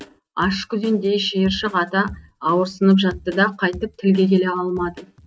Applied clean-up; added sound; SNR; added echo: neural mask model RNNoise.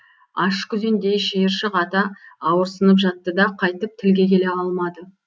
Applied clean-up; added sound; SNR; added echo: none; none; none; none.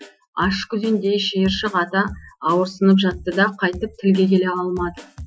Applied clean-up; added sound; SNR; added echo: classical method Wiener filter.